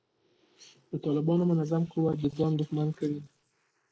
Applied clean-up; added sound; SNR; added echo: neural mask model Resemble Enhance denoiser.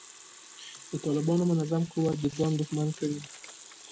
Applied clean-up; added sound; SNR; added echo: none; Sink (filling or washing) / Water tap, faucet; 17 dB; none.